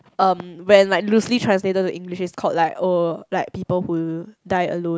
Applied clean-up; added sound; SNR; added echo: none; none; none; none.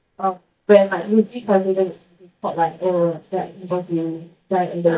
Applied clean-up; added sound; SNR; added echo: neural mask model DeepFilterNet 3.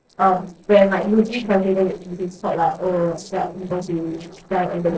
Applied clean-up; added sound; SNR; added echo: neural separator model SepFormer DNS4.